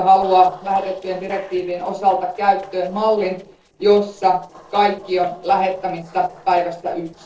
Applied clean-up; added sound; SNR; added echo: neural separator model SepFormer DNS4.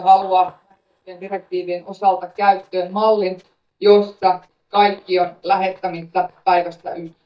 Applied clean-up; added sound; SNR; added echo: neural mask model DeepFilterNet 3.